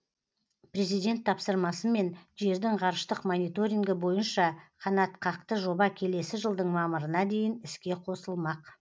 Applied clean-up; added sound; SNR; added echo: none; none; none; none.